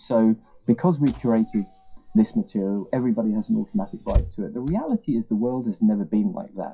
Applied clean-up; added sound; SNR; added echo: classical method WPE with log-MMSE.